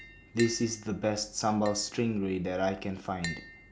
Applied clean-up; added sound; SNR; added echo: none; Tap; 15 dB; none.